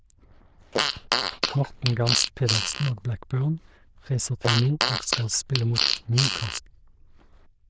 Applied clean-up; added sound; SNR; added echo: neural diffusion model UNIVERSE++.